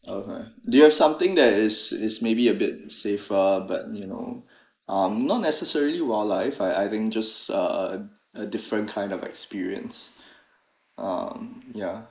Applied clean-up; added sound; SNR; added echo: neural mask model Resemble Enhance denoiser.